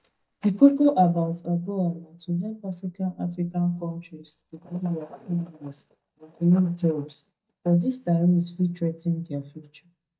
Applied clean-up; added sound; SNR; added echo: neural mask model DeepFilterNet 3.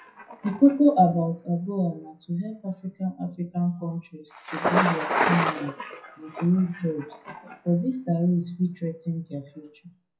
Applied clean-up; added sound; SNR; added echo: classical method WPE with log-MMSE.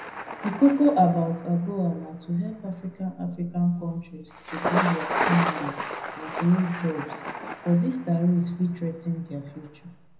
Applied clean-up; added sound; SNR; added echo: none; Thunder; 8 dB; reverberation time 0.7 s.